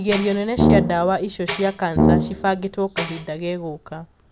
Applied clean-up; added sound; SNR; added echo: none; Brass instrument + Tambourine; -3 dB; none.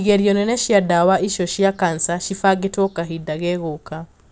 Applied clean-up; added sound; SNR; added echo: none; none; none; none.